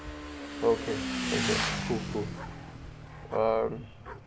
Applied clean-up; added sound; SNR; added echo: none; Motorcycle / Engine; 3 dB; none.